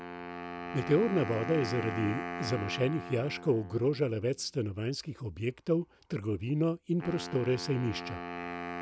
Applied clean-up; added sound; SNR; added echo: none; Wind instrument, woodwind instrument; 9 dB; none.